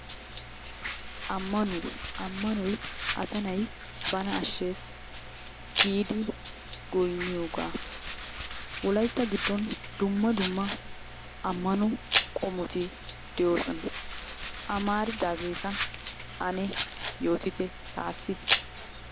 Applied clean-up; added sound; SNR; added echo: none; Domestic sounds, home sounds; 1 dB; none.